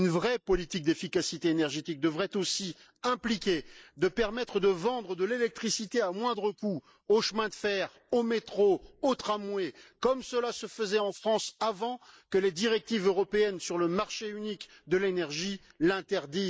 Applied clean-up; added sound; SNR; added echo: neural mask model Resemble Enhance denoiser.